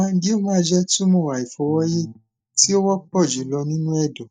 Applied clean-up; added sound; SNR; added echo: neural mask model DeepFilterNet 3.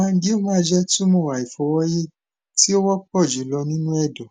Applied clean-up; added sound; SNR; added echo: none; none; none; none.